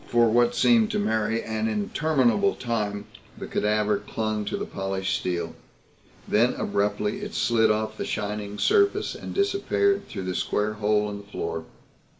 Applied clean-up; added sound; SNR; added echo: none; none; none; none.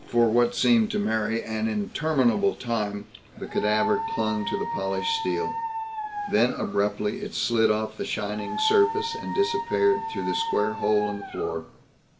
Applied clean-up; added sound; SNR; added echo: none; Dog; 6 dB; none.